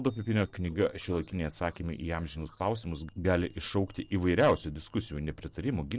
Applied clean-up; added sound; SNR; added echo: neural separator model SepFormer DNS4.